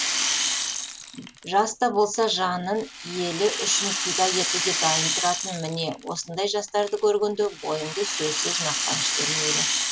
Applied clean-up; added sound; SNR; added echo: none; Rattle; 1 dB; none.